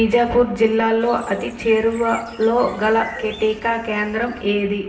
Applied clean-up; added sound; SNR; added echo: none; Bird; 19 dB; reverberation time 1.1 s.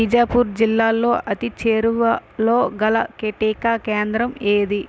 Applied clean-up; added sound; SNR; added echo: none; none; none; none.